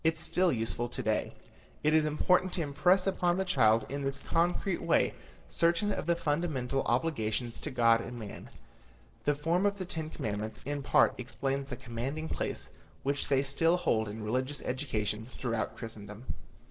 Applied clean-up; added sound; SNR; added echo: neural separator model SepFormer DNS4.